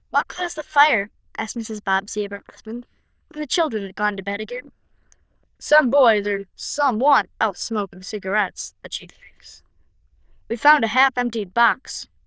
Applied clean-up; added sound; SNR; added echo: neural diffusion model UNIVERSE++.